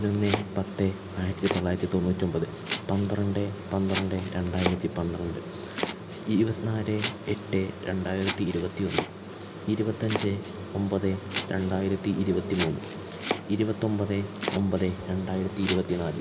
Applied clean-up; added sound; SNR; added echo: none; Domestic sounds, home sounds; 7 dB; none.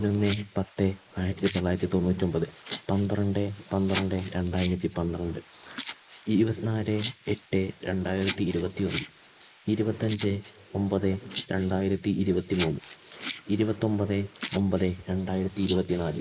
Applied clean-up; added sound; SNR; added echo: neural mask model Resemble Enhance denoiser.